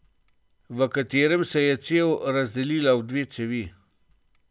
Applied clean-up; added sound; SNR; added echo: none; none; none; none.